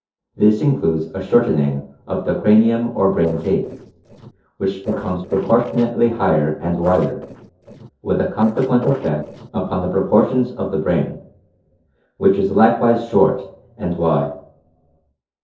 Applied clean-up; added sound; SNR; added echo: neural separator model SepFormer DNS4.